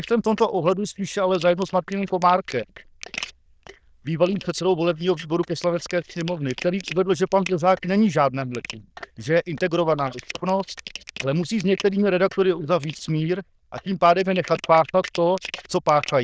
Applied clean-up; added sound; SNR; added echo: neural diffusion model UNIVERSE++.